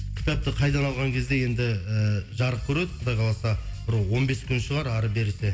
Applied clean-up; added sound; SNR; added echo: none; none; none; reverberation time 1.8 s.